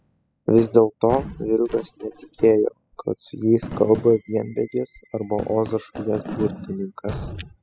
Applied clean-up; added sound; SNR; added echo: classical method spectral subtraction.